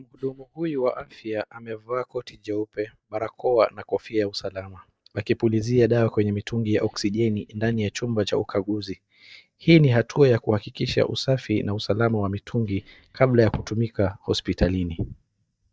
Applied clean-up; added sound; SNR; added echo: neural mask model DeepFilterNet 3.